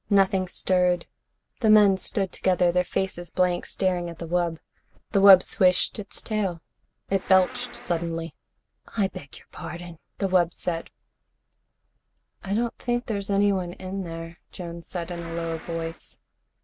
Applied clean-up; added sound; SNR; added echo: none; Insect; 16 dB; none.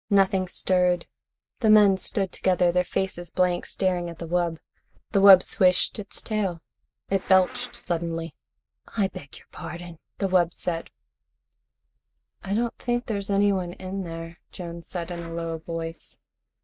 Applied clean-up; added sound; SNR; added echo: neural mask model DeepFilterNet 3.